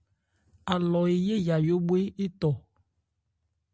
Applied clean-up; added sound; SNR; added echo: none; none; none; none.